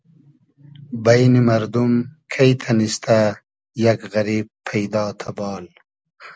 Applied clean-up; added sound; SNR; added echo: none; none; none; none.